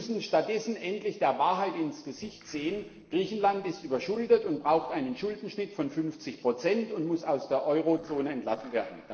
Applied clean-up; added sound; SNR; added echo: neural separator model SepFormer DNS4.